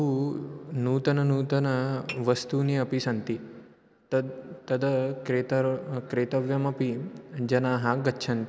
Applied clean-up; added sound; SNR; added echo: none; Dishes, pots, and pans / Chink, clink; 19 dB; none.